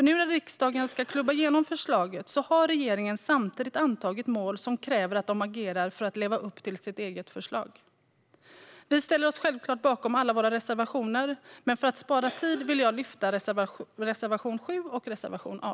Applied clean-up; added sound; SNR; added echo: none; none; none; none.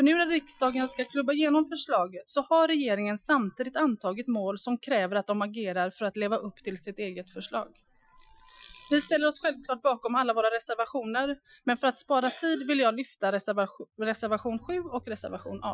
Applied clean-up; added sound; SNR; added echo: classical method Wiener filter.